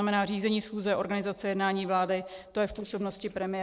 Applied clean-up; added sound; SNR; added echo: neural separator model SepFormer DNS4.